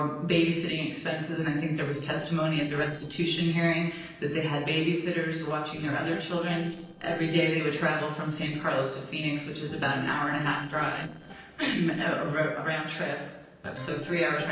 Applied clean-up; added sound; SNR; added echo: neural separator model SepFormer DNS4.